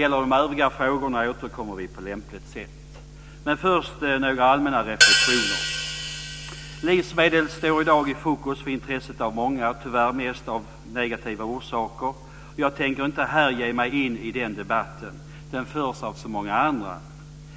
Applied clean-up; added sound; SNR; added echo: none; Hi-hat; -1 dB; none.